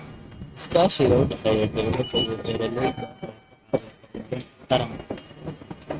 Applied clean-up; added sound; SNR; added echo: neural mask model RNNoise.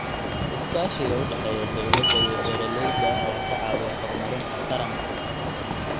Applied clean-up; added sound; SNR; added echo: none; Walk, footsteps / Subway, metro, underground; -3 dB; none.